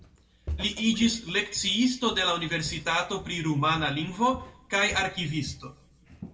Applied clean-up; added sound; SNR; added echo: none; Walk, footsteps; 16 dB; reverberation time 0.6 s.